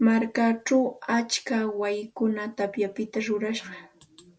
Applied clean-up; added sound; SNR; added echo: none; none; none; none.